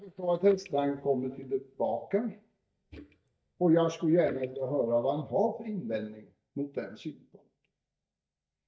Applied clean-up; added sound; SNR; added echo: neural mask model DeepFilterNet 3.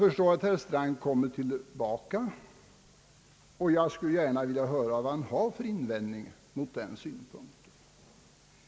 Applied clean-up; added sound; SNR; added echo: none; none; none; none.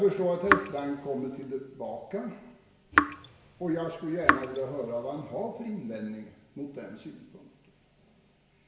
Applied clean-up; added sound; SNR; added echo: none; Raindrop / Drip; -4 dB; reverberation time 0.9 s.